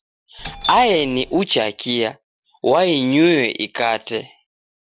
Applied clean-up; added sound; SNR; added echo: none; Doorbell; 11 dB; none.